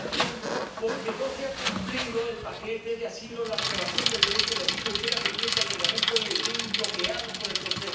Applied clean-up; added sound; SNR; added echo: none; Bicycle; -5 dB; reverberation time 0.9 s.